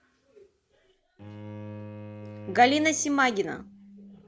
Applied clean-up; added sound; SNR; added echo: none; Bowed string instrument; 15 dB; none.